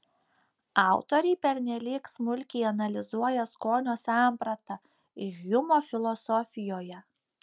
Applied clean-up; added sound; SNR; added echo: none; none; none; none.